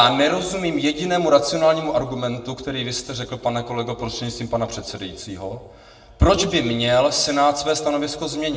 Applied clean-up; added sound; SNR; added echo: none; none; none; reverberation time 0.6 s.